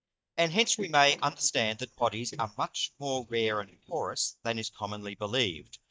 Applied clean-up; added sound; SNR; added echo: neural mask model DeepFilterNet 3.